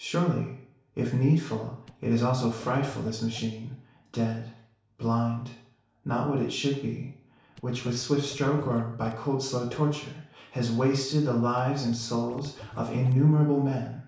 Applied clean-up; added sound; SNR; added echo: none; Scratching (performance technique); 19 dB; reverberation time 0.6 s.